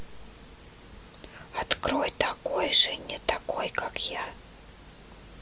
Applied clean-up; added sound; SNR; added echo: none; none; none; none.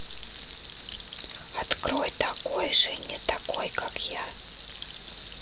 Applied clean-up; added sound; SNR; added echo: none; Frying (food); 6 dB; none.